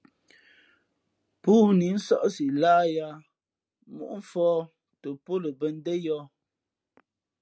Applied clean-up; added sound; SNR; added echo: none; none; none; none.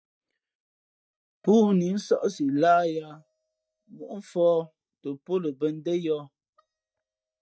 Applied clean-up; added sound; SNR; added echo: neural mask model DeepFilterNet 3.